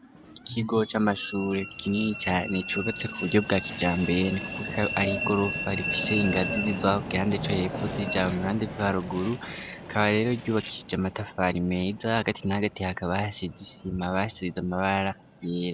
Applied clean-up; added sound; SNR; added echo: none; Train; 8 dB; none.